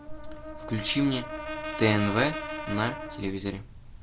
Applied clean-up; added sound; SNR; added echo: none; Brass instrument; 8 dB; none.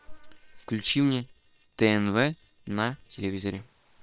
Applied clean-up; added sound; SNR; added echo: neural separator model SepFormer WHAM!.